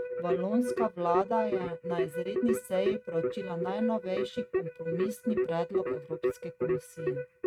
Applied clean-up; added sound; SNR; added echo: neural mask model RNNoise.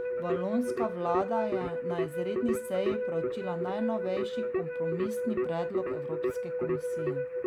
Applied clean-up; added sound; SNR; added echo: none; Keyboard (musical); -2 dB; none.